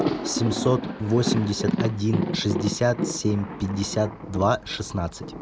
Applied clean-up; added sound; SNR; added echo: none; Thunder; 4 dB; none.